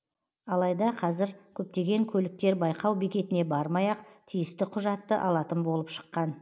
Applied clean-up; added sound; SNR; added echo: none; none; none; none.